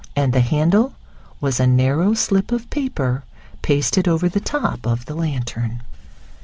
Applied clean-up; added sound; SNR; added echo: none; none; none; none.